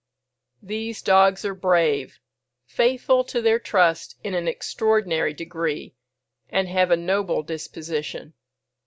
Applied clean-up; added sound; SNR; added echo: none; none; none; none.